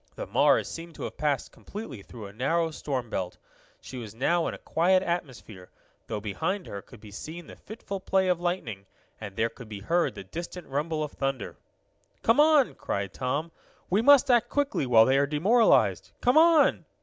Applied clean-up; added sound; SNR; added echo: none; none; none; none.